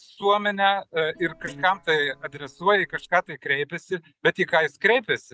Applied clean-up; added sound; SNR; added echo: neural mask model DeepFilterNet 3.